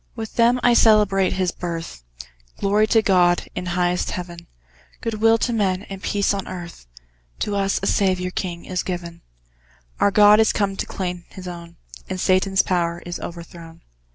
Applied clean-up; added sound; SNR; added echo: none; none; none; none.